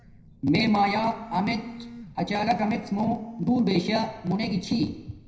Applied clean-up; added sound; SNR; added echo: none; Telephone; 17 dB; reverberation time 0.8 s.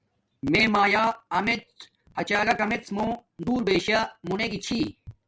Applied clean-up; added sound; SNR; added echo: none; none; none; none.